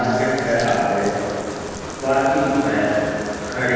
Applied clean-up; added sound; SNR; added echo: none; Bathtub (filling or washing); 10 dB; reverberation time 2.1 s.